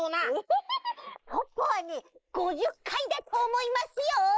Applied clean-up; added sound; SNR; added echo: neural mask model Resemble Enhance denoiser.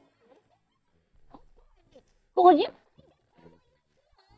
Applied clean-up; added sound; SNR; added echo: neural mask model DeepFilterNet 3.